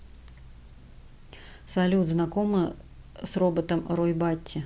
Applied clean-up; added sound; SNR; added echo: none; none; none; none.